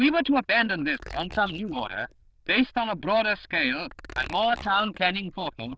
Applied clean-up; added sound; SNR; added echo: neural diffusion model UNIVERSE++.